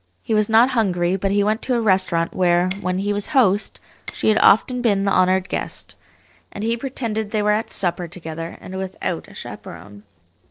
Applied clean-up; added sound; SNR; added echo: neural separator model SepFormer DNS4.